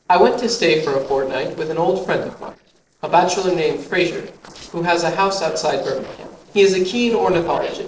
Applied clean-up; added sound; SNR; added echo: neural separator model SepFormer DNS4.